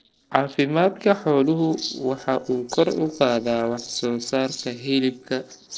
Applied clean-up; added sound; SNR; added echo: neural separator model SepFormer DNS4.